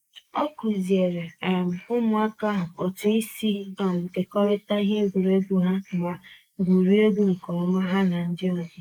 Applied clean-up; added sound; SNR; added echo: neural mask model Resemble Enhance denoiser.